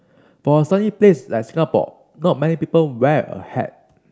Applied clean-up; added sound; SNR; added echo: none; none; none; none.